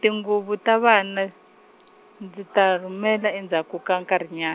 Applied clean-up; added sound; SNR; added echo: none; none; none; none.